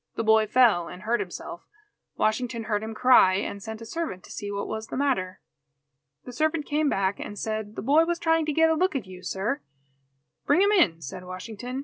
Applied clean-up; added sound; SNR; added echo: none; none; none; none.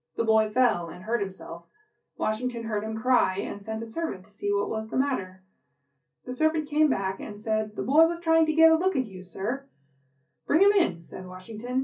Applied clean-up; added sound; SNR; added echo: none; none; none; reverberation time 0.3 s.